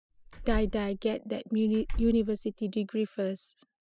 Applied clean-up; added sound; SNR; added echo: classical method spectral subtraction.